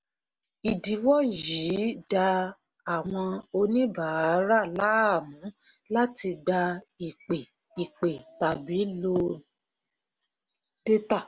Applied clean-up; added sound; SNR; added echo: none; none; none; none.